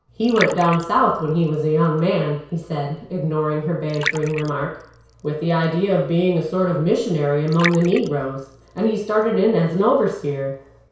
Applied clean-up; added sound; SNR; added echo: none; Liquid; 15 dB; reverberation time 0.6 s.